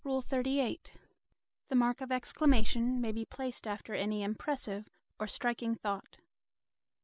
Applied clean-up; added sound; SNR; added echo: none; none; none; none.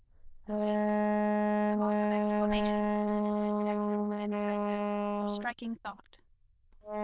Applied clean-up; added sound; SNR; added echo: neural diffusion model UNIVERSE++.